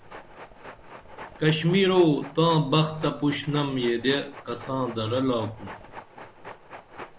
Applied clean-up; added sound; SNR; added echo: none; Train; 17 dB; none.